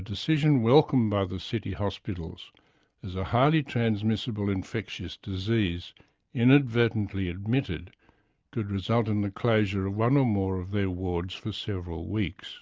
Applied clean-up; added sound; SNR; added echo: none; none; none; none.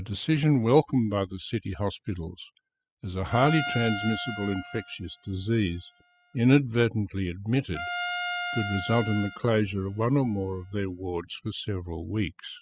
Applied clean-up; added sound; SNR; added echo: classical method spectral subtraction.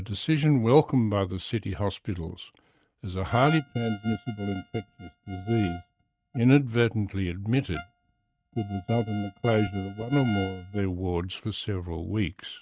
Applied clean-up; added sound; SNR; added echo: neural mask model RNNoise.